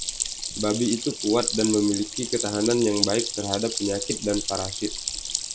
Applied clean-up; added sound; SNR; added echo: none; Stream; 4 dB; none.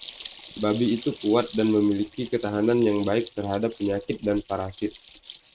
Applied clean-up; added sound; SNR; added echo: neural mask model RNNoise.